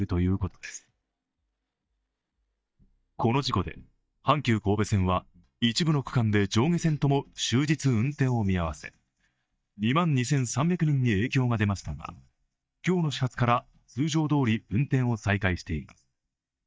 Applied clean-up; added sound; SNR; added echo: neural mask model DeepFilterNet 3.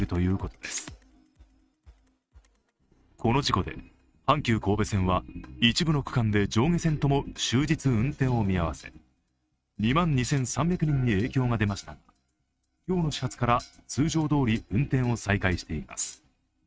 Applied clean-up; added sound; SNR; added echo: neural mask model RNNoise.